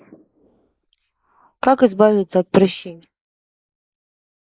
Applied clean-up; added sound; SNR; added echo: neural mask model Resemble Enhance denoiser.